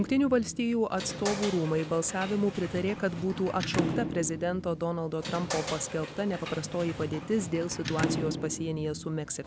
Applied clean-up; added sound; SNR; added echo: none; Sliding door / Slam; 7 dB; none.